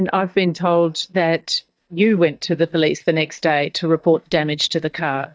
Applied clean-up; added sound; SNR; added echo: neural mask model DeepFilterNet 3.